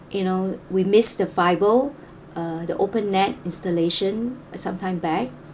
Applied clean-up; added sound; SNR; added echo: none; none; none; none.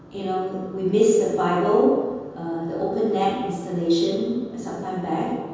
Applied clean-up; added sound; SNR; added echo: none; none; none; reverberation time 1.2 s.